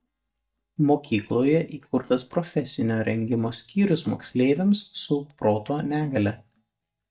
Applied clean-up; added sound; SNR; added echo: neural mask model DeepFilterNet 3.